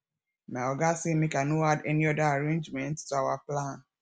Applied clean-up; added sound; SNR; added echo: none; none; none; none.